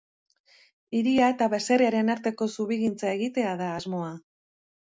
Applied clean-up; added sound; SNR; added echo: none; none; none; none.